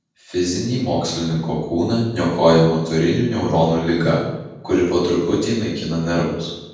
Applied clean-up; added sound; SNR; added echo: none; none; none; reverberation time 1.2 s.